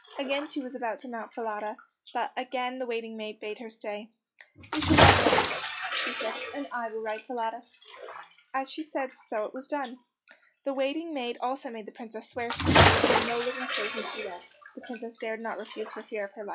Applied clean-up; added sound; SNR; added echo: classical method log-MMSE.